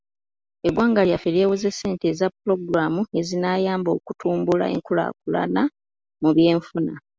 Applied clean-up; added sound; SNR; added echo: none; none; none; none.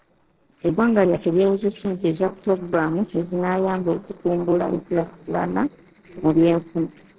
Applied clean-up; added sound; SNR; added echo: neural separator model SepFormer DNS4.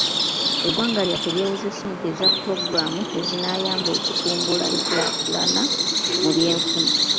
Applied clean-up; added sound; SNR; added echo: none; Bird vocalization, bird call, bird song; -3 dB; none.